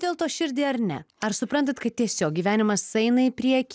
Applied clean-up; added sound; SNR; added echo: none; none; none; none.